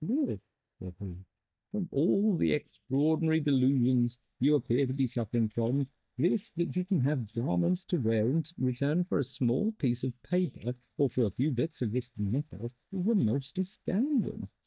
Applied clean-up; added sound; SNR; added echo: neural mask model DeepFilterNet 3.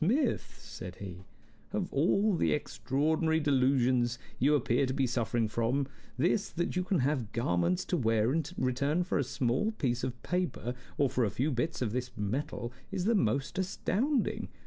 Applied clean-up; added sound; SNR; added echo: none; none; none; none.